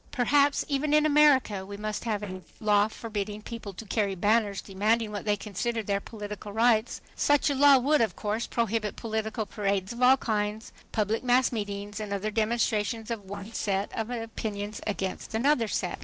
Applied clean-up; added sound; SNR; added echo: neural separator model SepFormer DNS4.